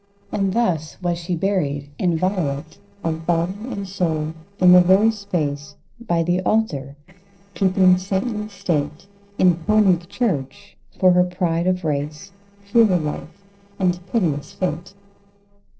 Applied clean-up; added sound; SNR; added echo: neural separator model SepFormer DNS4.